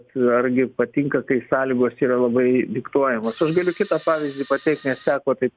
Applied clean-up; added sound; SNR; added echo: none; Camera; 18 dB; none.